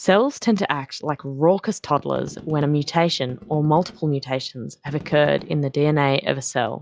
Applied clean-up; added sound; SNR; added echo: classical method log-MMSE.